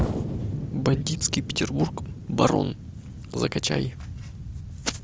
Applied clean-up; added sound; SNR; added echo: none; Explosion; 5 dB; none.